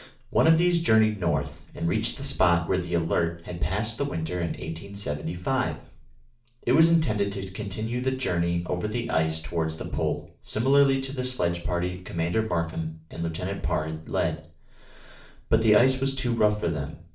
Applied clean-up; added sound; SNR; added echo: none; none; none; reverberation time 0.4 s.